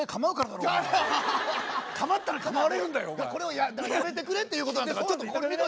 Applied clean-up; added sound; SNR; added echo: none; none; none; none.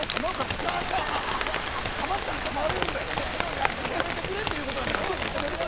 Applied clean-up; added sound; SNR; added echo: none; Rain; -2 dB; none.